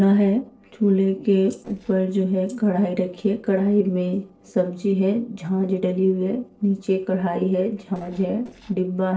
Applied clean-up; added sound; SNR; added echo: neural separator model SepFormer DNS4.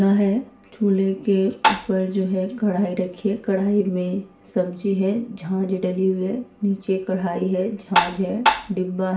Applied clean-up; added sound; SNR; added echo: none; Tap; -2 dB; reverberation time 0.4 s.